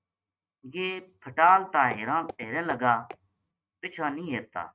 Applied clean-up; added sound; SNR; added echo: neural mask model RNNoise.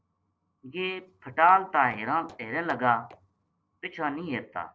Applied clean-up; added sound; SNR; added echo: neural separator model SepFormer DNS4.